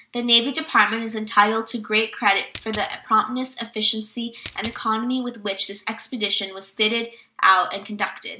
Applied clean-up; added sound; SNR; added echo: none; Coin (dropping); 9 dB; none.